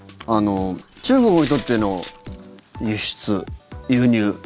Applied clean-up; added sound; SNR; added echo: none; Glass; 14 dB; none.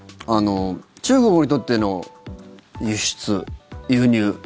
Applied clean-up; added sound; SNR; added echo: none; none; none; none.